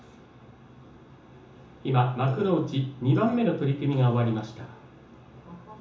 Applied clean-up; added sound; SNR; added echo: none; Burping, eructation; 16 dB; reverberation time 0.7 s.